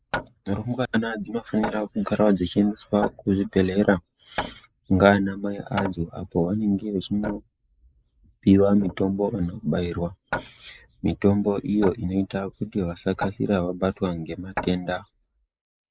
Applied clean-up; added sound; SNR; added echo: neural mask model Resemble Enhance denoiser.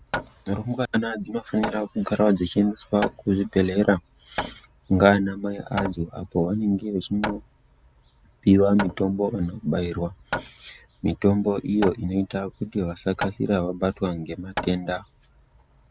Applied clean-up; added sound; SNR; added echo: none; Hammer; 13 dB; none.